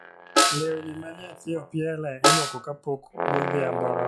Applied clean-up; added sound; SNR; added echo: classical method log-MMSE.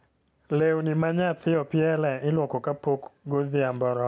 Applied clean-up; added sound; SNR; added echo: none; none; none; none.